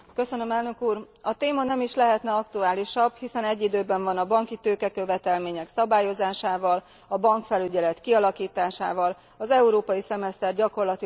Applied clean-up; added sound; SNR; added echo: none; none; none; none.